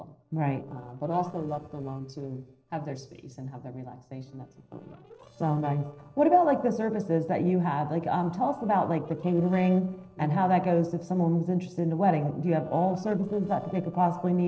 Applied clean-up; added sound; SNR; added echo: neural separator model SepFormer DNS4.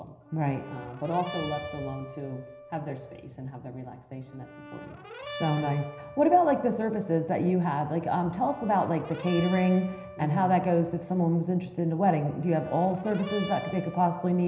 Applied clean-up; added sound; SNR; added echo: none; Brass instrument; 15 dB; reverberation time 0.9 s.